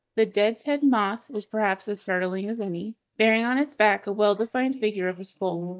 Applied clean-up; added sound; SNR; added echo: neural mask model DeepFilterNet 3.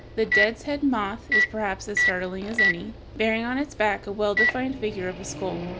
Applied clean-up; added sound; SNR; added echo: none; Microwave oven; 0 dB; none.